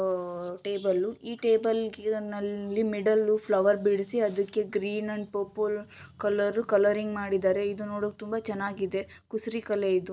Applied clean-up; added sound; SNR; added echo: none; none; none; none.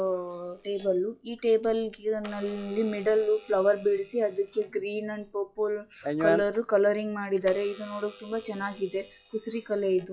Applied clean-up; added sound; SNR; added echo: classical method log-MMSE.